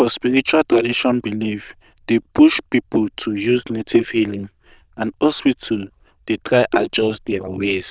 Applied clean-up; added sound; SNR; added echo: neural diffusion model UNIVERSE++.